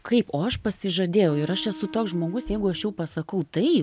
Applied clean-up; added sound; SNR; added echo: none; Wind instrument, woodwind instrument; 16 dB; none.